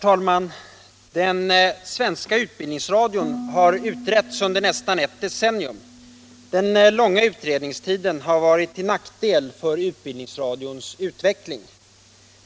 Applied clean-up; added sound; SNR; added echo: none; Harp; 20 dB; none.